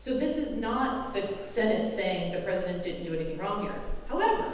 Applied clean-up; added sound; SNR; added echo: none; Accelerating, revving, vroom; 10 dB; reverberation time 1.1 s.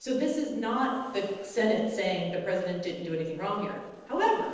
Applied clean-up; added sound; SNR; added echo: neural separator model SepFormer DNS4.